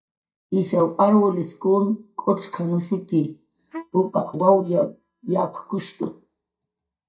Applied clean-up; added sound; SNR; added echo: neural mask model DeepFilterNet 3.